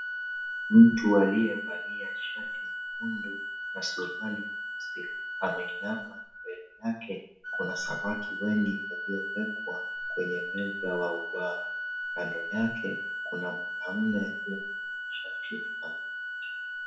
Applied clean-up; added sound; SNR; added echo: none; Organ; 5 dB; reverberation time 0.6 s.